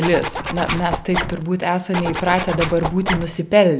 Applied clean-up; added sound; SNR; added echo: none; Zipper (clothing); 5 dB; none.